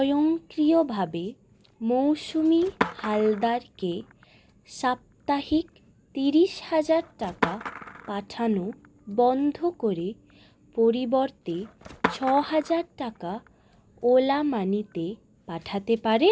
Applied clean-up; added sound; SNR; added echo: none; Skateboard; 14 dB; none.